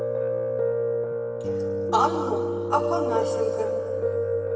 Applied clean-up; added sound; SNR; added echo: none; Piano; -4 dB; reverberation time 2.1 s.